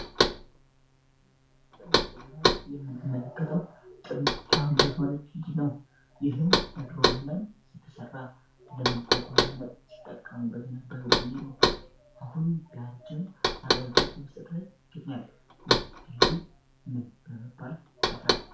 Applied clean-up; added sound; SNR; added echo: none; Knock; -5 dB; reverberation time 0.3 s.